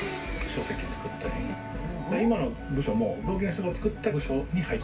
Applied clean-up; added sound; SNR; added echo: none; Domestic sounds, home sounds; 15 dB; reverberation time 0.2 s.